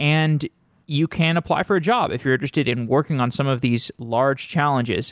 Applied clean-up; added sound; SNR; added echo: none; none; none; none.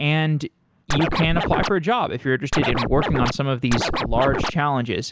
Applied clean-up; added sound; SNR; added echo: none; Scratching (performance technique); 0 dB; none.